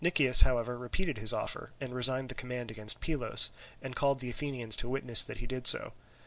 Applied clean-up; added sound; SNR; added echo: none; none; none; none.